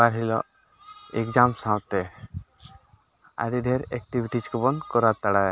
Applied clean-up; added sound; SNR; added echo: none; none; none; none.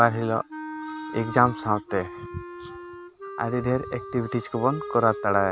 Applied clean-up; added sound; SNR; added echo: none; Wind instrument, woodwind instrument; 11 dB; none.